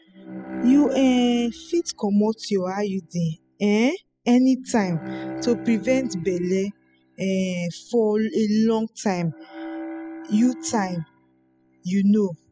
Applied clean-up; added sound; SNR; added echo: classical method spectral subtraction.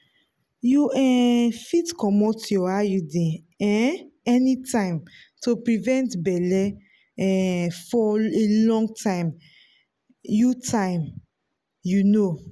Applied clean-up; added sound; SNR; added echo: none; none; none; none.